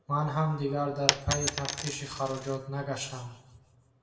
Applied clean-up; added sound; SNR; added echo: none; Coin (dropping); 0 dB; reverberation time 0.9 s.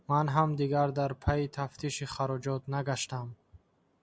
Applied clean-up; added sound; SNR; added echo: none; none; none; none.